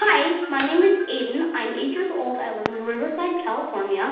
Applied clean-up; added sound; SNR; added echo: none; Fireworks; 19 dB; reverberation time 0.9 s.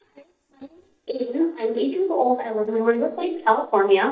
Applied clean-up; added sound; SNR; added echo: neural mask model DeepFilterNet 3.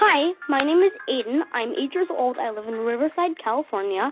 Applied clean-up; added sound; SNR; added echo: none; none; none; none.